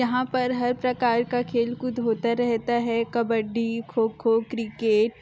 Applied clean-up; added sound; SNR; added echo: none; none; none; none.